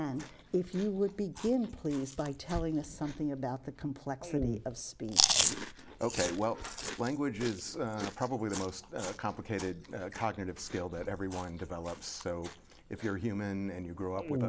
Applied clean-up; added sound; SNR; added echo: none; Chewing, mastication; 3 dB; none.